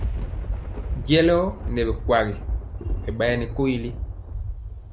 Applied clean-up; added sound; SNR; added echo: none; Thunder; 4 dB; none.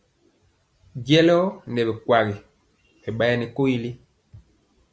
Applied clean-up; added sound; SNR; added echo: none; none; none; none.